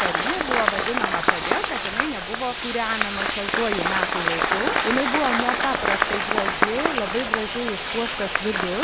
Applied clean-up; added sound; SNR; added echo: none; Applause + Bathtub (filling or washing); -3 dB; none.